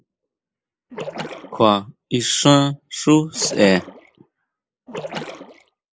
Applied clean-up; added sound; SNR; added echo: neural mask model Resemble Enhance denoiser.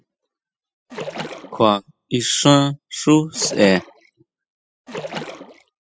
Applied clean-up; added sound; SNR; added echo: classical method spectral subtraction.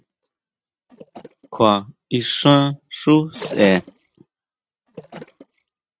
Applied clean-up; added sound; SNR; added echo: neural mask model RNNoise.